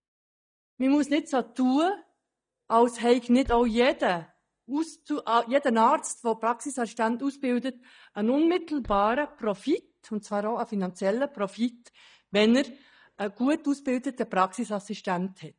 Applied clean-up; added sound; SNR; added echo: neural mask model DeepFilterNet 3.